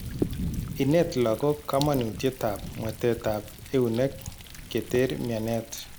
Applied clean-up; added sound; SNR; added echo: none; Thunder; 9 dB; none.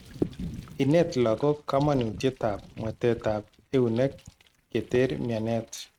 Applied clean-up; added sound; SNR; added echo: neural mask model RNNoise.